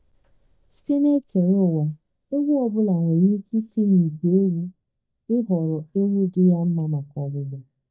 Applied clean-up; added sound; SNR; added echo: neural mask model DeepFilterNet 3.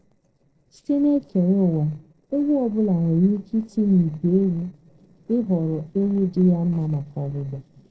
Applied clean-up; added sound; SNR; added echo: neural separator model SepFormer DNS4.